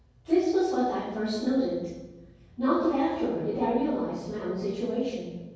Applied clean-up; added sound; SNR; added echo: none; none; none; reverberation time 1.3 s.